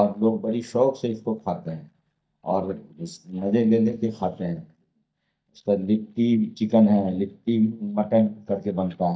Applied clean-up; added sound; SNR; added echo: neural mask model DeepFilterNet 3.